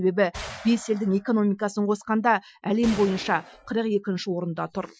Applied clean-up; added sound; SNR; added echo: classical method Wiener filter.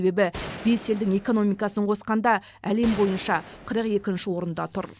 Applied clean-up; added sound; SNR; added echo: none; Gunshot, gunfire; 15 dB; none.